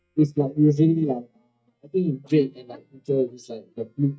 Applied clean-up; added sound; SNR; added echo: neural mask model DeepFilterNet 3.